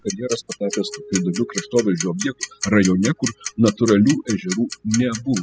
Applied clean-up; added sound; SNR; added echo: classical method spectral subtraction.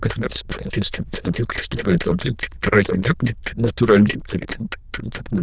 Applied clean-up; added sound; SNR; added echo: neural diffusion model UNIVERSE++.